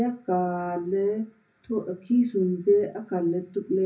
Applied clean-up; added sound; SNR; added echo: none; none; none; reverberation time 0.4 s.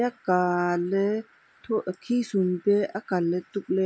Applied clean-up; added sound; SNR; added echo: none; none; none; none.